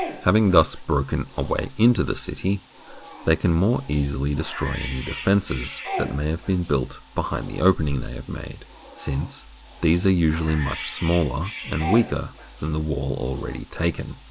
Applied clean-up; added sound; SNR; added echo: none; Bathtub (filling or washing) / Cat; 14 dB; none.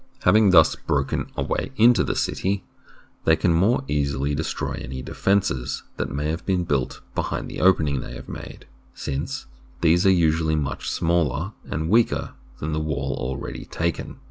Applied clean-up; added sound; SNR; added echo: none; none; none; none.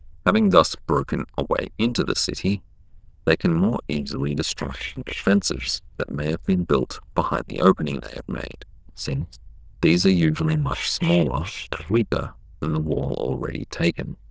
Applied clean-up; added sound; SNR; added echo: neural diffusion model UNIVERSE++.